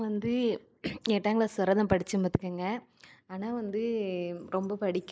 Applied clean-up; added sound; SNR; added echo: neural mask model Resemble Enhance denoiser.